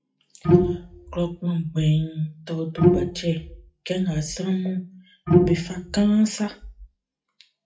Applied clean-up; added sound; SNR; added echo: classical method WPE with log-MMSE.